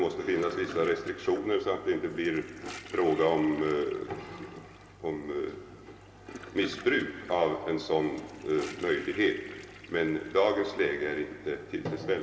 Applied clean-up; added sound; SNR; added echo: none; Toilet flush / Gurgling; 18 dB; reverberation time 2.8 s.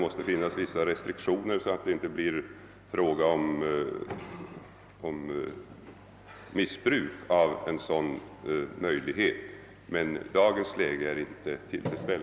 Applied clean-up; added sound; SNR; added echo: none; none; none; none.